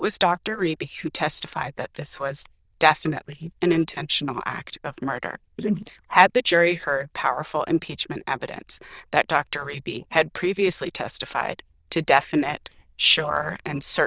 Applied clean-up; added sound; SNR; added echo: neural diffusion model UNIVERSE++.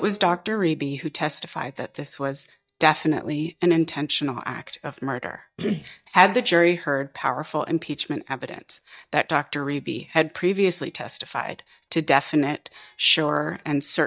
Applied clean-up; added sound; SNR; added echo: neural mask model DeepFilterNet 3.